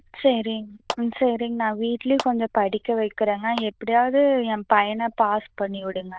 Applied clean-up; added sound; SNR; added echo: neural diffusion model UNIVERSE++.